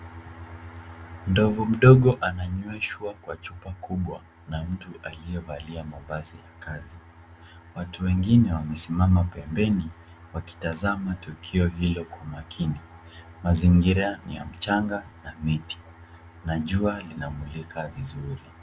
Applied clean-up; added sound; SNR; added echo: none; none; none; none.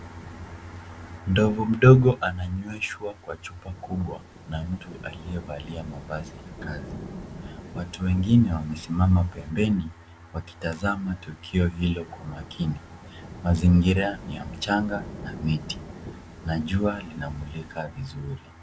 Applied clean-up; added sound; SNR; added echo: none; Rain / Thunderstorm; 17 dB; none.